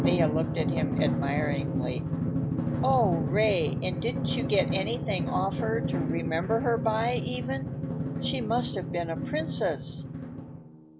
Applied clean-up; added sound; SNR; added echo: none; Drum; -1 dB; none.